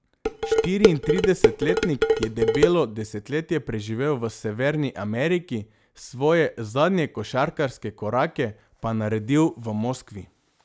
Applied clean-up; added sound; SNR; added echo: none; Dishes, pots, and pans; -3 dB; none.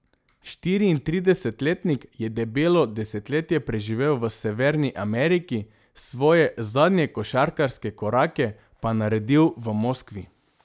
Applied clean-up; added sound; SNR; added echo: none; none; none; none.